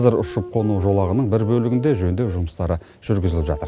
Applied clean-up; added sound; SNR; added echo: none; Wind instrument, woodwind instrument; 17 dB; none.